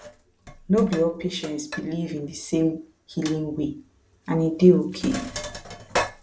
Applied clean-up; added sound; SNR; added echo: none; Sink (filling or washing); 12 dB; none.